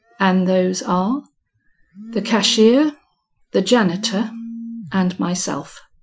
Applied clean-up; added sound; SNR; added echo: classical method Wiener filter.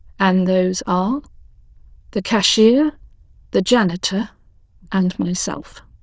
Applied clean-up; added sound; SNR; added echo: neural diffusion model UNIVERSE++.